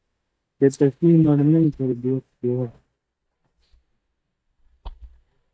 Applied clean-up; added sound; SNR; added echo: neural mask model DeepFilterNet 3.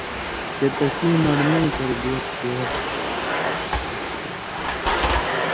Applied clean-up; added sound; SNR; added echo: none; Domestic sounds, home sounds; -1 dB; none.